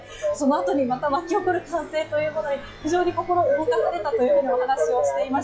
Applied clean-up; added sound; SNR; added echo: classical method log-MMSE.